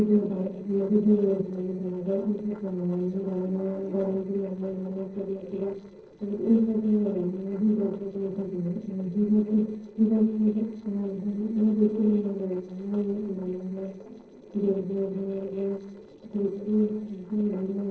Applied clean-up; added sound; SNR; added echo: neural separator model SepFormer DNS4.